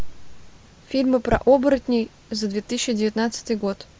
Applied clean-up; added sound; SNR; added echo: none; none; none; none.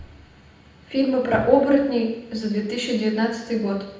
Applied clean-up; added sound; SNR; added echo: none; none; none; reverberation time 0.8 s.